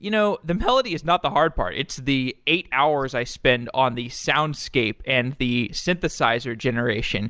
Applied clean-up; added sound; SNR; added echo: none; none; none; none.